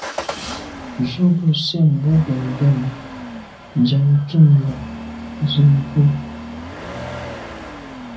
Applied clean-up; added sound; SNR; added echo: none; Engine starting / Accelerating, revving, vroom / Motor vehicle (road); 13 dB; reverberation time 0.4 s.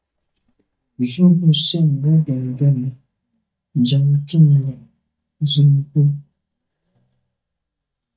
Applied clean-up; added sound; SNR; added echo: neural mask model DeepFilterNet 3.